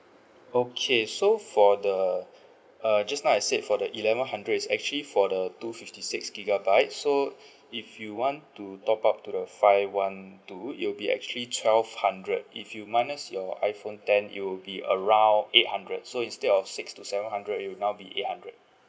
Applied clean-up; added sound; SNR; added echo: none; none; none; none.